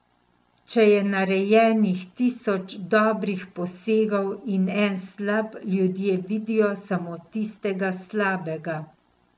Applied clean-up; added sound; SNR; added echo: none; none; none; none.